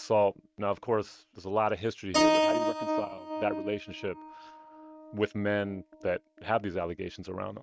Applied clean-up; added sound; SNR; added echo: neural mask model RNNoise.